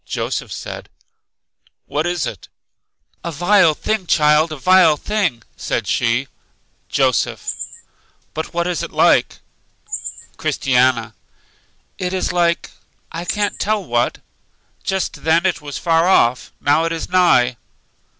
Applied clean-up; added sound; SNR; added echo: none; Chirp, tweet; 14 dB; none.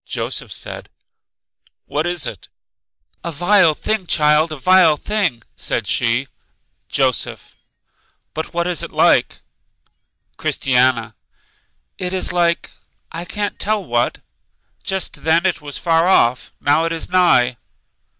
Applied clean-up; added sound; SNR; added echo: neural mask model DeepFilterNet 3.